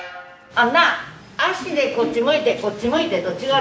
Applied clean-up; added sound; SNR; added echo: none; none; none; none.